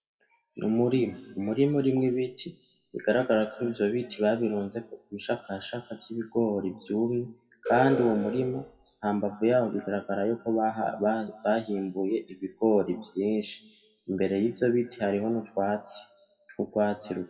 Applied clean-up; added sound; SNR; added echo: classical method WPE with log-MMSE.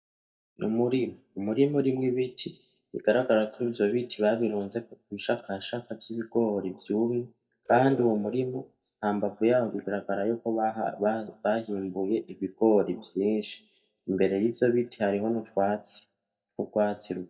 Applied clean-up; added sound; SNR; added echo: neural mask model DeepFilterNet 3.